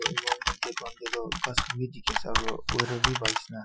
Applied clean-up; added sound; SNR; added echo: classical method Wiener filter.